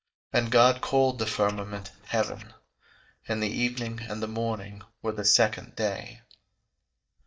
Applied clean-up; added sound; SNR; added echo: neural mask model DeepFilterNet 3.